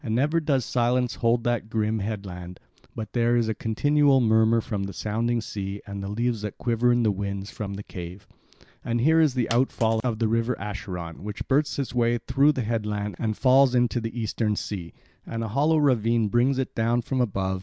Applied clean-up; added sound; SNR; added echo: none; Coin (dropping); 19 dB; none.